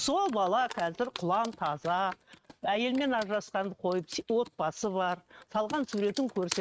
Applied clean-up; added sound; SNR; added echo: neural mask model RNNoise.